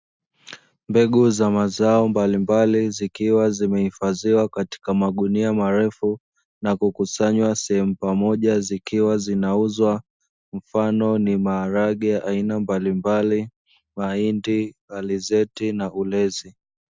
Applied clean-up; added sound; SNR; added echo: none; none; none; none.